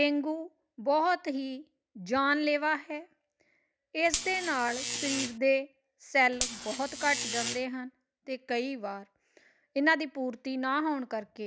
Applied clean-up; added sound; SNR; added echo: none; Buzz; 4 dB; none.